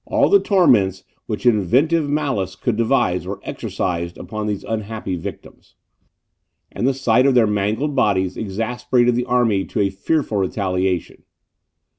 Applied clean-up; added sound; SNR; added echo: none; none; none; none.